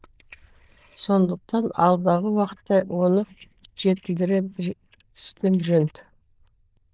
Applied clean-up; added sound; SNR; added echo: neural diffusion model UNIVERSE++.